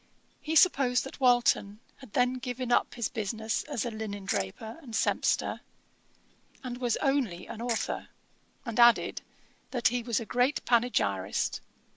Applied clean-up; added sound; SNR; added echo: none; Ratchet, pawl; 6 dB; none.